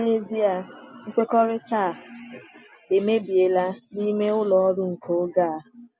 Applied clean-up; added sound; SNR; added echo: none; none; none; none.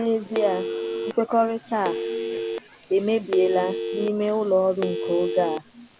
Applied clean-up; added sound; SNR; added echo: none; Telephone; 6 dB; none.